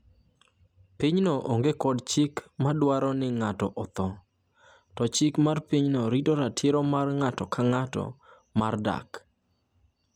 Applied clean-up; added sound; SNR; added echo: none; none; none; none.